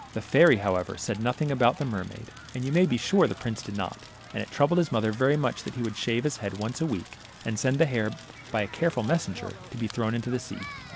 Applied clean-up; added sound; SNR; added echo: none; Crackle; 17 dB; none.